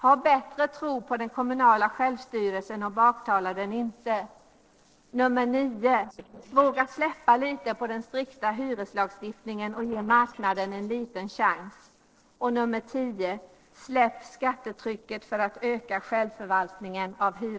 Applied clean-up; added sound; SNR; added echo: neural separator model SepFormer DNS4.